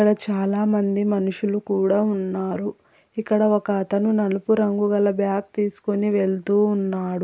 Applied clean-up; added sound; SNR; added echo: none; none; none; none.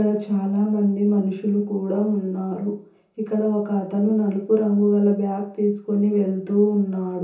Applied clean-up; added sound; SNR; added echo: none; none; none; reverberation time 0.6 s.